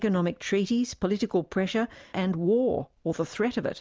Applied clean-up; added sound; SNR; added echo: none; none; none; none.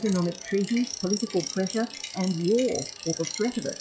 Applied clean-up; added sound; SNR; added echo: classical method log-MMSE.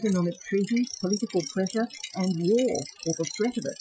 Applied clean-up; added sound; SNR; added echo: classical method Wiener filter.